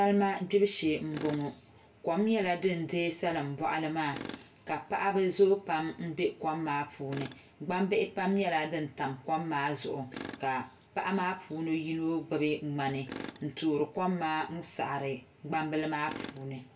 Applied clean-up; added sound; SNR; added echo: none; Tools; 18 dB; reverberation time 0.2 s.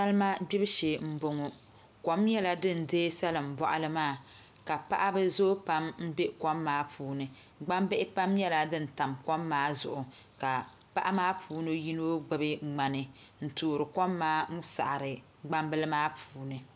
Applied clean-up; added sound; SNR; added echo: none; none; none; none.